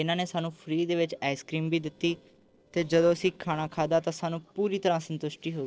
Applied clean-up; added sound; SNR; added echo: neural separator model SepFormer DNS4.